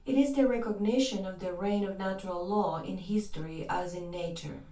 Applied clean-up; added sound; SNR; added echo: none; none; none; reverberation time 0.2 s.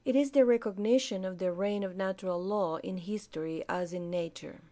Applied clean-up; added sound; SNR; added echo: none; none; none; none.